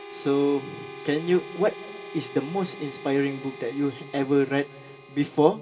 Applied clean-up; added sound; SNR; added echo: none; Harmonica; 15 dB; reverberation time 1.4 s.